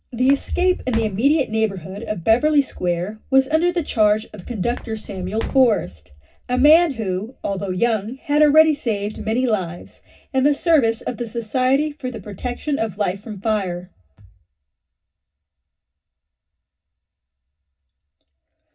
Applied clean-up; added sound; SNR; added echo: none; Walk, footsteps; 11 dB; reverberation time 0.4 s.